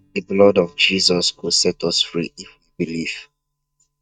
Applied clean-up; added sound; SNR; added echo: neural mask model DeepFilterNet 3.